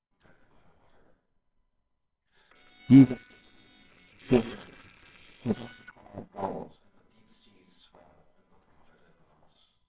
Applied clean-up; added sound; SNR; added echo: neural separator model SepFormer WHAMR!.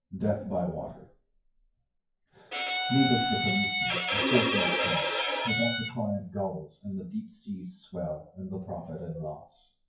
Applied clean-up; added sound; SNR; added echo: classical method WPE with log-MMSE.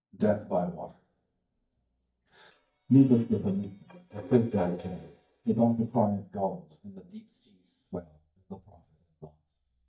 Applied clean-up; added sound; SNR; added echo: neural mask model DeepFilterNet 3.